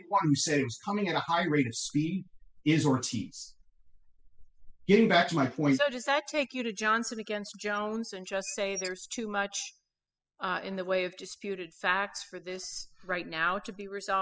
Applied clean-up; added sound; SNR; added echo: classical method spectral subtraction.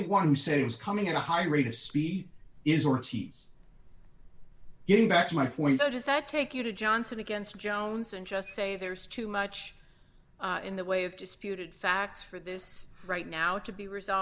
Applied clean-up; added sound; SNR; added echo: none; Squeak / Dishes, pots, and pans; 17 dB; none.